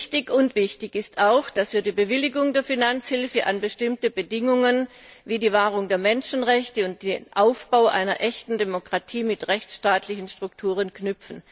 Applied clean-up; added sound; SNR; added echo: none; none; none; none.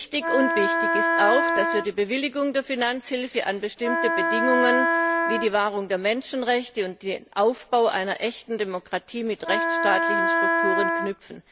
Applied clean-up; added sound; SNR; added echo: none; Wind instrument, woodwind instrument; -2 dB; none.